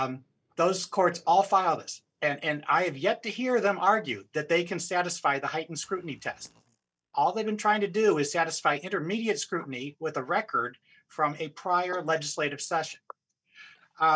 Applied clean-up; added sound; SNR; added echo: neural mask model DeepFilterNet 3.